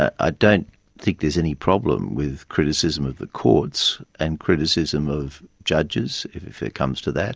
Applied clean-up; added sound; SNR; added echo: none; none; none; none.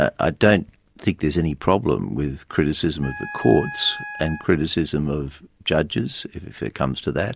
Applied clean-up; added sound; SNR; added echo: none; Wind instrument, woodwind instrument; 13 dB; none.